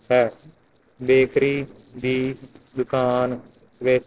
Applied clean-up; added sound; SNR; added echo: neural separator model SepFormer DNS4.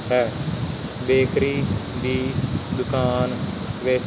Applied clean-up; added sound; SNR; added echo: none; Cricket; 10 dB; none.